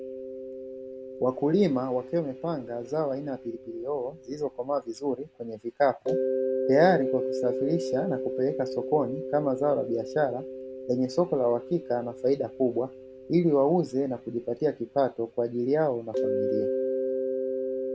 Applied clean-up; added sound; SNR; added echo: none; Mallet percussion; 6 dB; none.